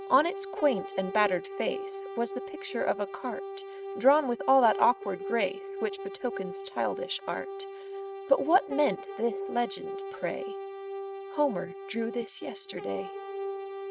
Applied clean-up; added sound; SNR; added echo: neural mask model RNNoise.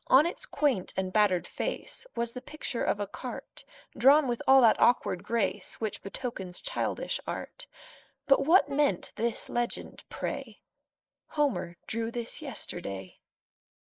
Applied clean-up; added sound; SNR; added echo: neural mask model Resemble Enhance denoiser.